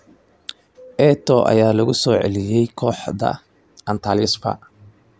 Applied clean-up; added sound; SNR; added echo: none; none; none; none.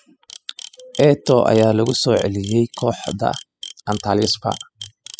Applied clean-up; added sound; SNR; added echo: classical method spectral subtraction.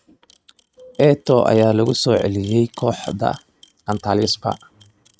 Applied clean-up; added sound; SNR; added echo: neural mask model RNNoise.